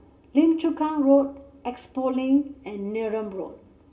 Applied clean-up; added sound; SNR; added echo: none; none; none; reverberation time 0.3 s.